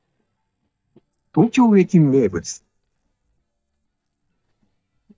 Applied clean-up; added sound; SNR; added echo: neural mask model DeepFilterNet 3.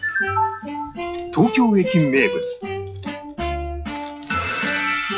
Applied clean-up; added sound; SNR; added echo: classical method log-MMSE.